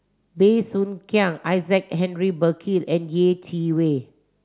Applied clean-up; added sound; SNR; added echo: none; none; none; none.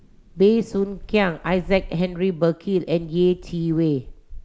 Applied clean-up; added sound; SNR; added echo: none; Thunder / Rain; 17 dB; none.